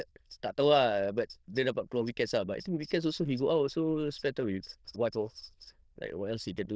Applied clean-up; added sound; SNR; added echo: neural diffusion model UNIVERSE++.